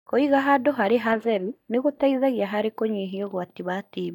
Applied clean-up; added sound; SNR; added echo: neural mask model DeepFilterNet 3.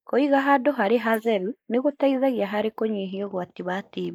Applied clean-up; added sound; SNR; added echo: neural mask model Resemble Enhance denoiser.